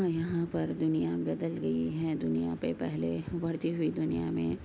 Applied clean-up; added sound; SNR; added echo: none; none; none; none.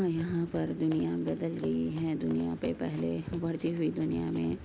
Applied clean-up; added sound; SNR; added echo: none; Run; 20 dB; none.